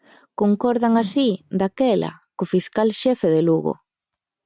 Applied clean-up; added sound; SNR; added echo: none; Whoosh, swoosh, swish; 16 dB; none.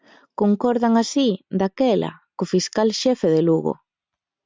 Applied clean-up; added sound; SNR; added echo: none; none; none; none.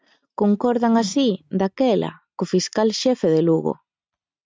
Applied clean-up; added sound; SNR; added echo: neural mask model RNNoise.